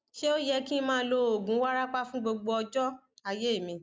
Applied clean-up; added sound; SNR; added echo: none; none; none; none.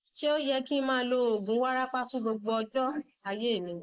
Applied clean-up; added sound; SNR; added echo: neural mask model Resemble Enhance denoiser.